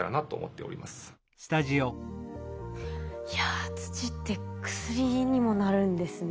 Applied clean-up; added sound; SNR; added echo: none; none; none; none.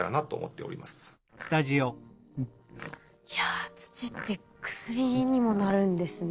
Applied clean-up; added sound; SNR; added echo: neural separator model SepFormer DNS4.